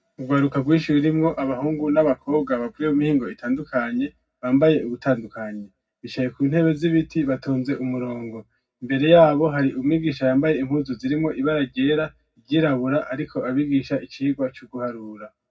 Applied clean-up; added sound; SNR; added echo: none; none; none; reverberation time 0.4 s.